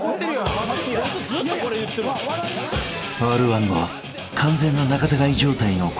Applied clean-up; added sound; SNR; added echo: none; none; none; none.